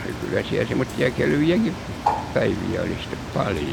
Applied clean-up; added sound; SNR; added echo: none; Bird; 6 dB; none.